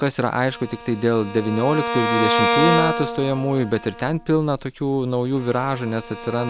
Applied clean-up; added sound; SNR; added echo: none; Bowed string instrument; 4 dB; none.